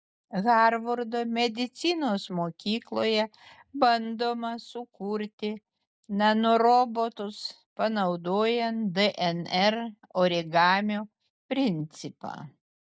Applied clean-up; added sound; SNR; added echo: none; none; none; none.